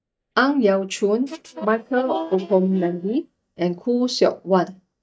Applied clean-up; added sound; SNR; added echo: neural mask model DeepFilterNet 3.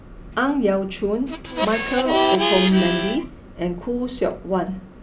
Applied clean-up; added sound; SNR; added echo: none; Harmonica; 0 dB; none.